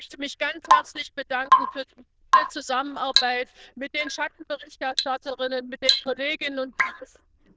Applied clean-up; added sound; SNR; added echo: neural diffusion model UNIVERSE++.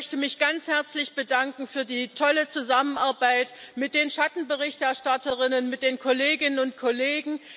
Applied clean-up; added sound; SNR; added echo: none; none; none; none.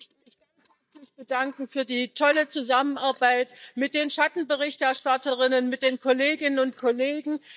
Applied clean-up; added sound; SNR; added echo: neural mask model DeepFilterNet 3.